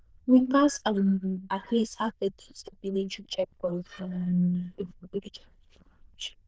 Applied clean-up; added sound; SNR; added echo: neural diffusion model UNIVERSE++.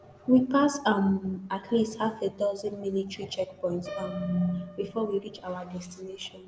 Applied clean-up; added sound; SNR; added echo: none; Piano; 18 dB; none.